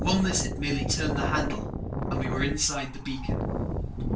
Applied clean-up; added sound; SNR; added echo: none; Wind; 0 dB; reverberation time 0.2 s.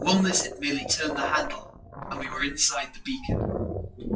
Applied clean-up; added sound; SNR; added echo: classical method WPE with log-MMSE.